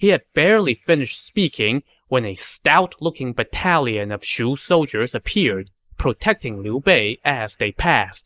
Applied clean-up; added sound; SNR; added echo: neural mask model Resemble Enhance denoiser.